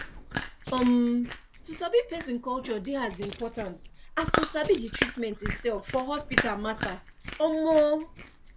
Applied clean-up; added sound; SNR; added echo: none; Keys jangling + Chewing, mastication; 7 dB; none.